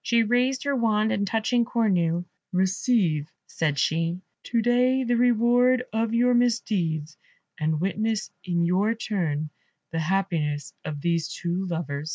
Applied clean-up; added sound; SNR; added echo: none; none; none; none.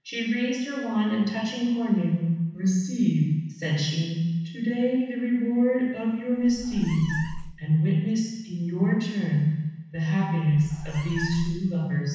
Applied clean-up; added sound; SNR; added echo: none; Meow; 12 dB; reverberation time 1.1 s.